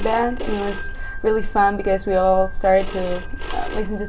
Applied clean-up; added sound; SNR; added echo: none; Telephone; 16 dB; reverberation time 0.2 s.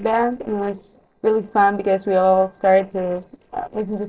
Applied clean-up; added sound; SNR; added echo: neural separator model SepFormer DNS4.